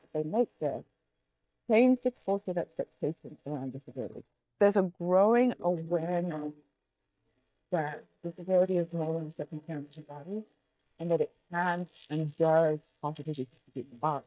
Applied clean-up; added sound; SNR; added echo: neural mask model DeepFilterNet 3.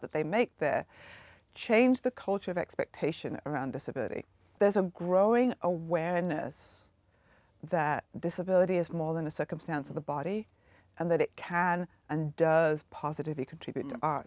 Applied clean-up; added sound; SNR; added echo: none; none; none; none.